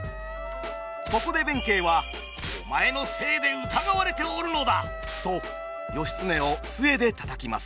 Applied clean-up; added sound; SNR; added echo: none; Wind instrument, woodwind instrument; 10 dB; none.